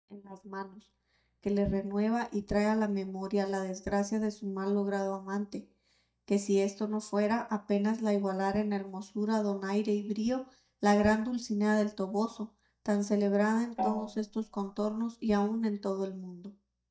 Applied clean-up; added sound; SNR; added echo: neural mask model DeepFilterNet 3.